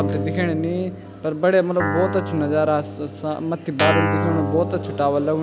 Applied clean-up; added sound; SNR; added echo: none; Guitar; 4 dB; none.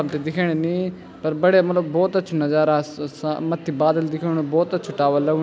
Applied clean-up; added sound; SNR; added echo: none; none; none; none.